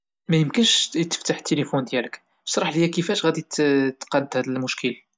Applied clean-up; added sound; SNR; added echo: none; none; none; none.